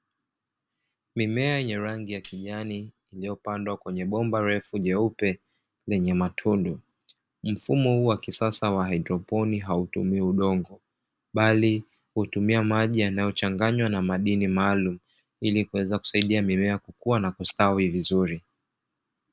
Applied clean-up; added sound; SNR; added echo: none; Tambourine; 11 dB; none.